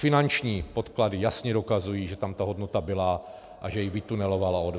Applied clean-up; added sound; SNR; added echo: none; none; none; none.